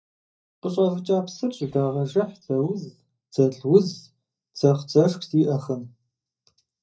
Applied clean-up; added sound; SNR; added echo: neural mask model DeepFilterNet 3.